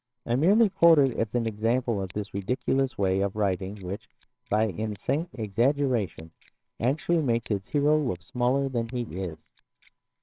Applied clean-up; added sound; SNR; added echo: neural separator model SepFormer WHAMR!.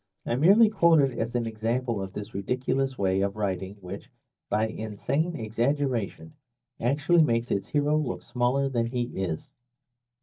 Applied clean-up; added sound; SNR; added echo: neural mask model DeepFilterNet 3.